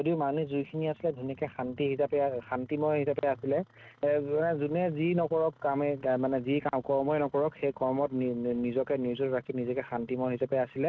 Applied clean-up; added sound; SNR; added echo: neural mask model RNNoise.